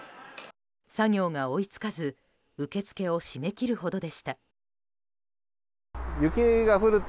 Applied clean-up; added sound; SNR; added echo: none; none; none; none.